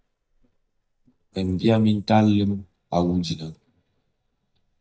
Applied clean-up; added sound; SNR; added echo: neural mask model DeepFilterNet 3.